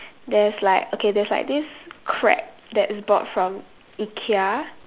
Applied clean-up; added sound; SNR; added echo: none; none; none; none.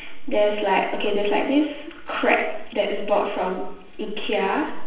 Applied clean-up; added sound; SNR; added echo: none; none; none; reverberation time 0.8 s.